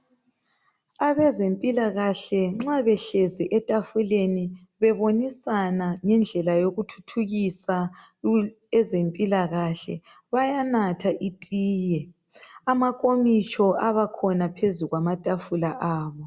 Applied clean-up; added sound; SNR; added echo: none; none; none; none.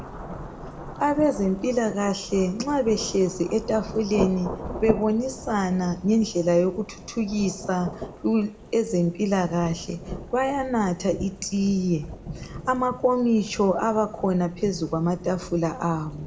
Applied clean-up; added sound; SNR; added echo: none; Rain / Thunderstorm; 12 dB; reverberation time 0.5 s.